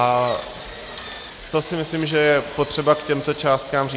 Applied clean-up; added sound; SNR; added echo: none; Drill; 14 dB; none.